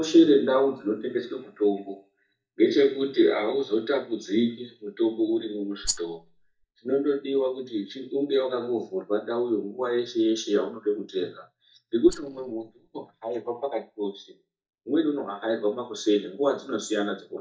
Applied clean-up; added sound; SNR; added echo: neural mask model DeepFilterNet 3.